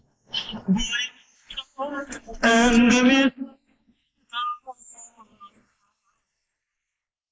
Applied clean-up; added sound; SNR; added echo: neural mask model Resemble Enhance denoiser.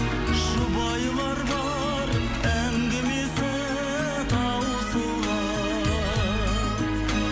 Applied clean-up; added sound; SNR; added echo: none; none; none; none.